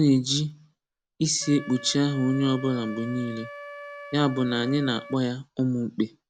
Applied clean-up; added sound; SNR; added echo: none; Wind instrument, woodwind instrument; 17 dB; none.